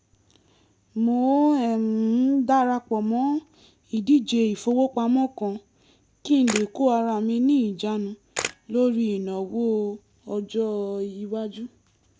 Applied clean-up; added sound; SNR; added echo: none; Camera; 13 dB; none.